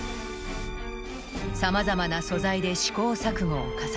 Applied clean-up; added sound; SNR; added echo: none; none; none; none.